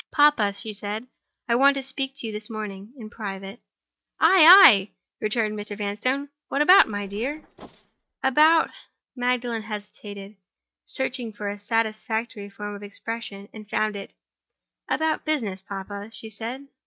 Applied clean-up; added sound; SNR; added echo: neural mask model RNNoise.